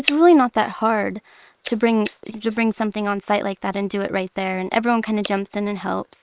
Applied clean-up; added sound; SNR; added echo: neural separator model SepFormer WHAM!.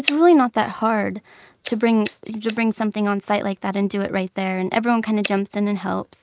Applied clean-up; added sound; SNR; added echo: neural mask model RNNoise.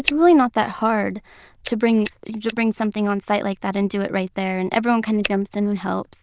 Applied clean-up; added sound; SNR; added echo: neural diffusion model UNIVERSE++.